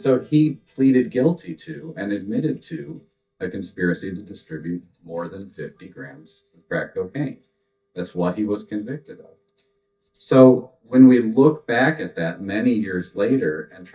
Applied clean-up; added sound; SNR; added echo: neural mask model DeepFilterNet 3.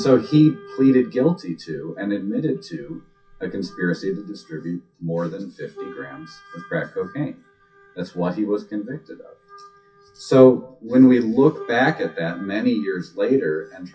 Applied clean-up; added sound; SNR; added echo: classical method WPE with log-MMSE.